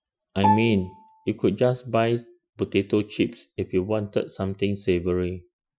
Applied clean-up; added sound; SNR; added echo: classical method Wiener filter.